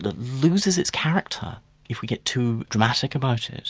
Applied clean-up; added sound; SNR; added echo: none; none; none; none.